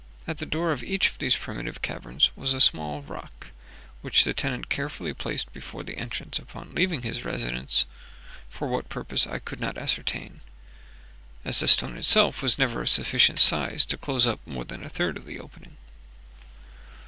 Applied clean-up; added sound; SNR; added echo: none; none; none; none.